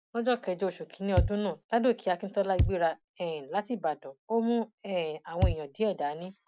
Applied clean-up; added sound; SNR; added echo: none; Bass drum; -2 dB; none.